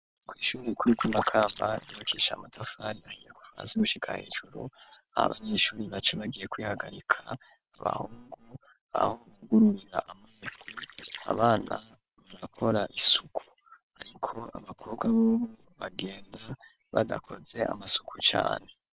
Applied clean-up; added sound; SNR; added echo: neural separator model SepFormer WHAM!.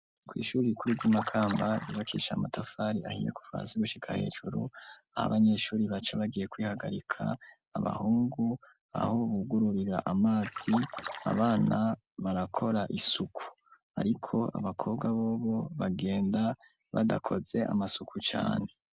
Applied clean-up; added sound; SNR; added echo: none; Splash, splatter; 10 dB; none.